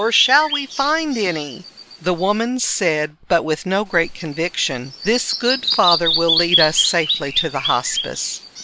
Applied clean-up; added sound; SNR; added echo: none; Bird vocalization, bird call, bird song; 4 dB; none.